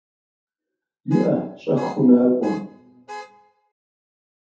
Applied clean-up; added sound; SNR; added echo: none; Alarm / Car; 16 dB; reverberation time 0.5 s.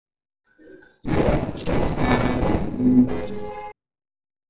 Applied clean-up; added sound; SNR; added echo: neural separator model SepFormer DNS4.